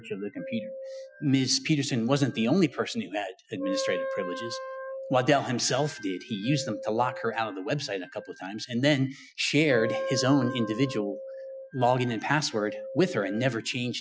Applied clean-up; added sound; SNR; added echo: classical method Wiener filter.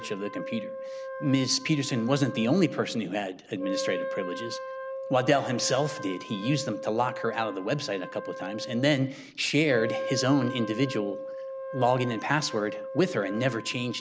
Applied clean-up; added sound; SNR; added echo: none; Wind instrument, woodwind instrument; 9 dB; none.